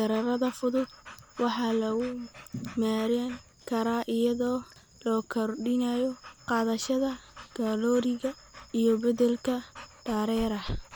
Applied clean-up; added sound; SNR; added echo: none; Dog / Breathing; 18 dB; none.